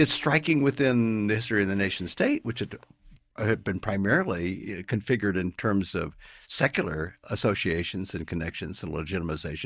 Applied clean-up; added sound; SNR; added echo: neural mask model DeepFilterNet 3.